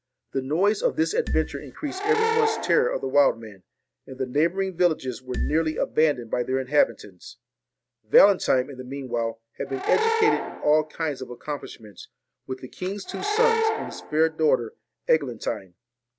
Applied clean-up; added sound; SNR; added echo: none; Marimba, xylophone + Animal / Brass instrument; 4 dB; none.